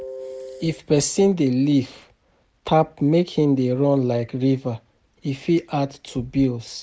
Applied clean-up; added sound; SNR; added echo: none; none; none; none.